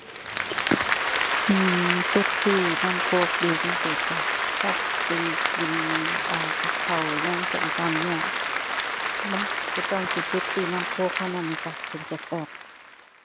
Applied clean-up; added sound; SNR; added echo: none; Applause; -3 dB; none.